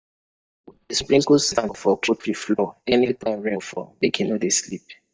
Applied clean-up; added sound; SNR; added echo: neural mask model DeepFilterNet 3.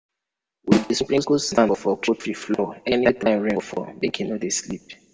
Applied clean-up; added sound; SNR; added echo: none; Snare drum; 5 dB; reverberation time 0.9 s.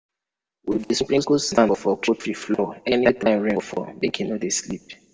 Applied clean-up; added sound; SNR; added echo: neural separator model SepFormer DNS4.